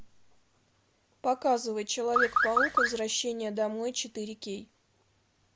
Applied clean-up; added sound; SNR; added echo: none; Car; -5 dB; none.